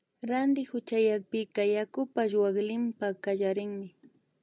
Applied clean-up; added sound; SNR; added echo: none; none; none; none.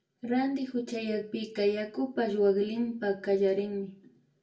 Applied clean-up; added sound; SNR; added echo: none; none; none; reverberation time 0.3 s.